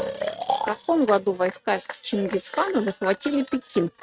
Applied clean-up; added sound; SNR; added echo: neural mask model RNNoise.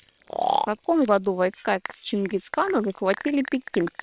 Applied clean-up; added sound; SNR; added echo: neural separator model SepFormer WHAM!.